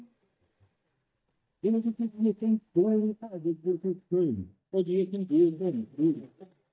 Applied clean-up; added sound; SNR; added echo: neural mask model DeepFilterNet 3.